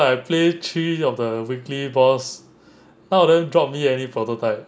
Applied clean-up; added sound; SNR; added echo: none; none; none; none.